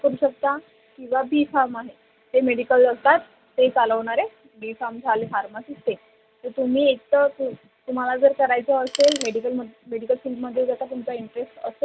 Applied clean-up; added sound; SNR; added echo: none; Tools; 9 dB; none.